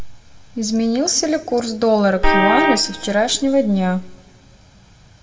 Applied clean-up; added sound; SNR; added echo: none; Vehicle horn, car horn, honking; 0 dB; reverberation time 0.6 s.